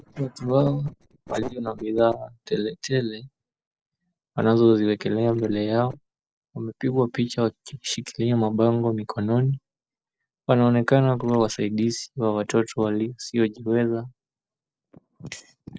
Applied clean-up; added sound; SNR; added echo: neural separator model SepFormer DNS4.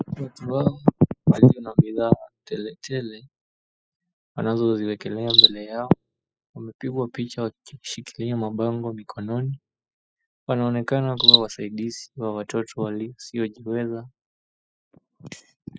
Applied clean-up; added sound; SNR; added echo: classical method spectral subtraction.